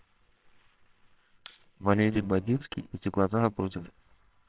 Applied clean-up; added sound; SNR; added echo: neural separator model SepFormer WHAMR!.